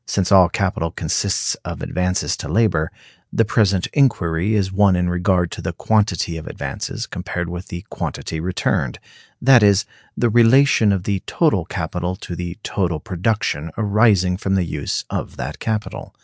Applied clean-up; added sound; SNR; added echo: none; none; none; none.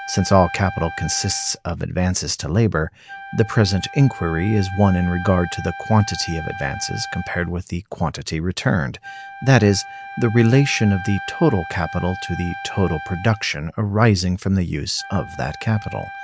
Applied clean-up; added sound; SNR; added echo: none; Wind instrument, woodwind instrument; 14 dB; none.